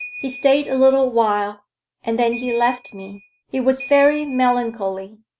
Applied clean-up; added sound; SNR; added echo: neural mask model RNNoise.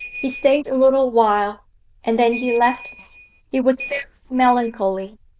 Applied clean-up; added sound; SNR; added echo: neural diffusion model UNIVERSE++.